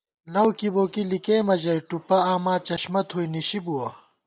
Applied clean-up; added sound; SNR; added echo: none; none; none; none.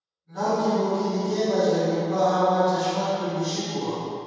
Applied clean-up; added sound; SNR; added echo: none; none; none; reverberation time 2.2 s.